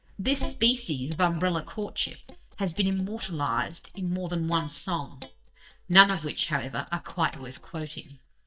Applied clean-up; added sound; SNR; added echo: neural mask model DeepFilterNet 3.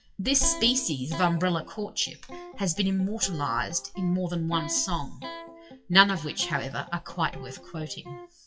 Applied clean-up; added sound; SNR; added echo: classical method WPE with log-MMSE.